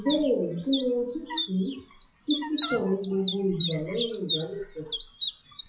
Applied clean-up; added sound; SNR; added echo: classical method WPE with log-MMSE.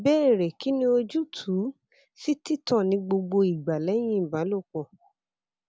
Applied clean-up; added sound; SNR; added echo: none; none; none; none.